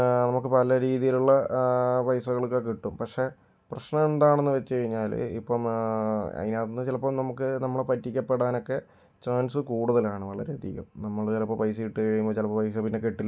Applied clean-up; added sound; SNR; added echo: none; none; none; none.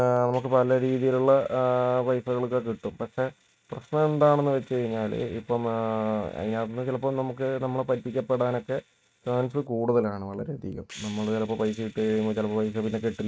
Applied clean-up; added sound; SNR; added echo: neural mask model RNNoise.